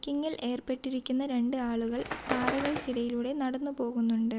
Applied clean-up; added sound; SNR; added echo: none; Bird; 7 dB; none.